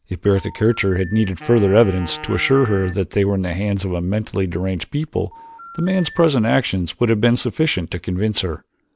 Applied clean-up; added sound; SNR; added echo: none; Wind instrument, woodwind instrument + Telephone; 17 dB; none.